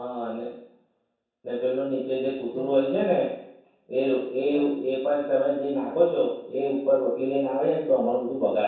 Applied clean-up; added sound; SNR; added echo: none; Wind instrument, woodwind instrument; 17 dB; reverberation time 0.7 s.